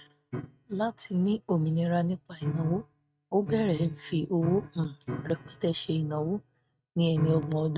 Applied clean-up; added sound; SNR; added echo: neural mask model RNNoise.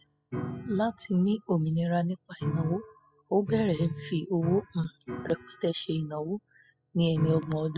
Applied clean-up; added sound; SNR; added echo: classical method spectral subtraction.